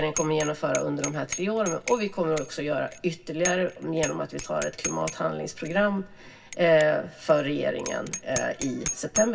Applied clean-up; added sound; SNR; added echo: none; Bicycle bell; 11 dB; reverberation time 0.4 s.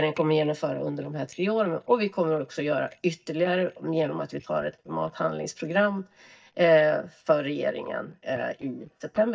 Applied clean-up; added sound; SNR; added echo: neural mask model DeepFilterNet 3.